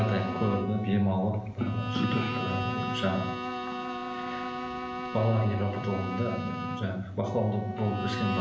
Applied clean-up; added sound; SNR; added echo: none; Bowed string instrument + Wind instrument, woodwind instrument; 6 dB; none.